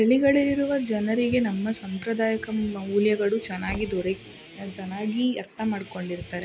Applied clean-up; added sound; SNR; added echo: none; Guitar + Knock; 19 dB; none.